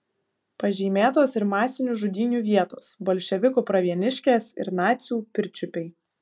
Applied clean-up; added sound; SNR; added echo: none; none; none; none.